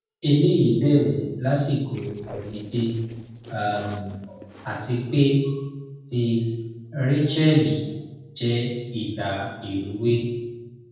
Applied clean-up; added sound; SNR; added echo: neural separator model SepFormer DNS4.